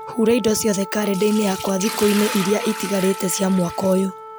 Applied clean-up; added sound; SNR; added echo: none; Wind instrument, woodwind instrument + Liquid; 11 dB; none.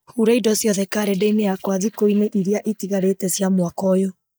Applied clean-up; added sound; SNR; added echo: neural mask model DeepFilterNet 3.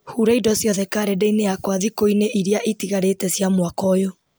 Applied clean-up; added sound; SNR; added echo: none; none; none; none.